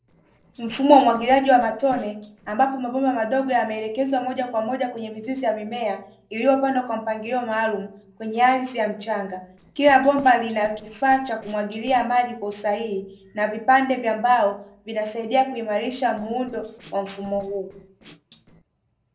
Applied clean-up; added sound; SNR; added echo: neural separator model SepFormer DNS4.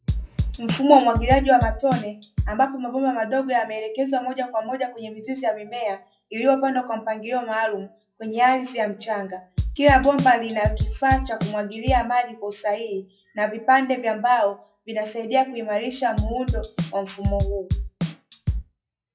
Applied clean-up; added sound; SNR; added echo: classical method WPE with log-MMSE.